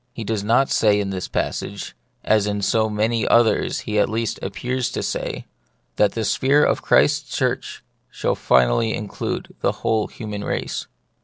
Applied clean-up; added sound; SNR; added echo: none; none; none; none.